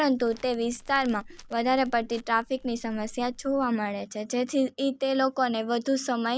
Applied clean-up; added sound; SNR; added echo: none; Crackle; 19 dB; none.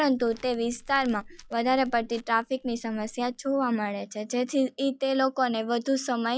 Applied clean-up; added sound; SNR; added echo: classical method log-MMSE.